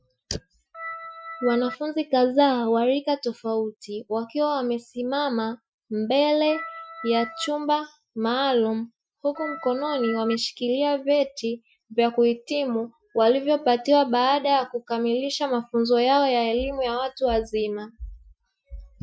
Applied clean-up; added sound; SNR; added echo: classical method Wiener filter.